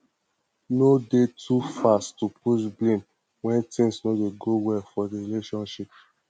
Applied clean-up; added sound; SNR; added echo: none; none; none; none.